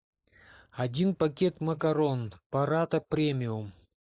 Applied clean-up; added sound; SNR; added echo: neural mask model Resemble Enhance denoiser.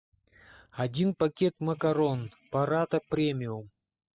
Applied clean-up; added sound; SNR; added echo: classical method spectral subtraction.